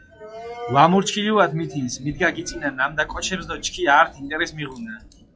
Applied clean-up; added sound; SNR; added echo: classical method log-MMSE.